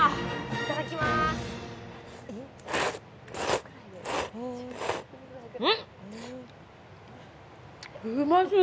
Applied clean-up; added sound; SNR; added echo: none; none; none; none.